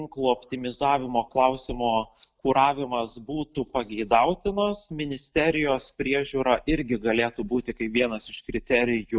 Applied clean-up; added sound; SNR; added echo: neural mask model DeepFilterNet 3.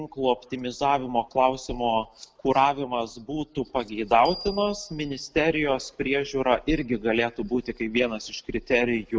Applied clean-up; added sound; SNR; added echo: none; Bell; 17 dB; none.